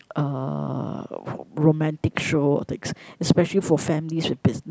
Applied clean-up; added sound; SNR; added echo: none; none; none; none.